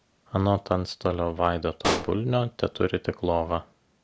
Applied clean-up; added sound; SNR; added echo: none; Explosion; 7 dB; none.